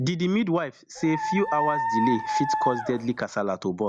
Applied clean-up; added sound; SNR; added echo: none; Dog; 1 dB; none.